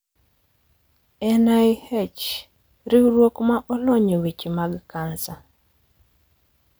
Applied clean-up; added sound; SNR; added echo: none; none; none; none.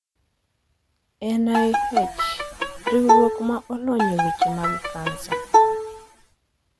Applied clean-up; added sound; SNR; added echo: none; Bowed string instrument; -4 dB; none.